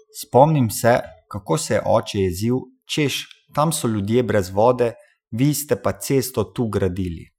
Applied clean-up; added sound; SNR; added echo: classical method Wiener filter.